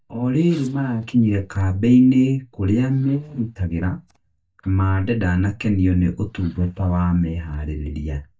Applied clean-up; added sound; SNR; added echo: neural mask model DeepFilterNet 3.